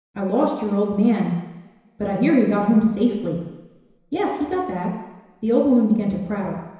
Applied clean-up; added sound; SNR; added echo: none; none; none; reverberation time 1.0 s.